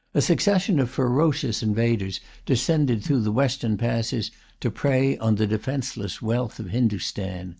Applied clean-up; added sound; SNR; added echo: neural mask model DeepFilterNet 3.